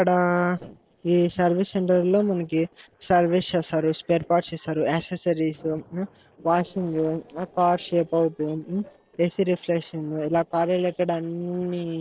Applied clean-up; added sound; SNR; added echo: neural separator model SepFormer DNS4.